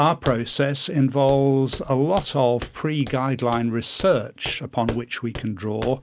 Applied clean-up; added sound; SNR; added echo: none; Walk, footsteps; 16 dB; none.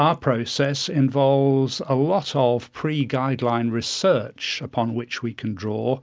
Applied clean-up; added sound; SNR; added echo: none; none; none; none.